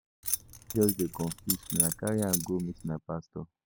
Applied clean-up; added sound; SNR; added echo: none; Keys jangling; 2 dB; none.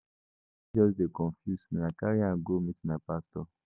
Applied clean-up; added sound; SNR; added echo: none; none; none; none.